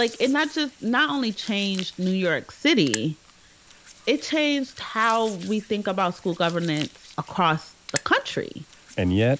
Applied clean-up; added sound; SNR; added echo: none; Hands; 17 dB; none.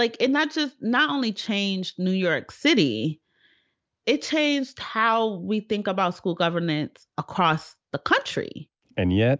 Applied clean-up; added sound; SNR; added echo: none; none; none; none.